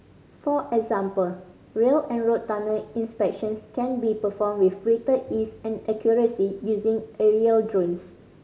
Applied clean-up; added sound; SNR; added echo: none; none; none; none.